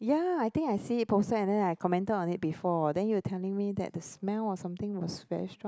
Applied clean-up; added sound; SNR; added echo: none; none; none; none.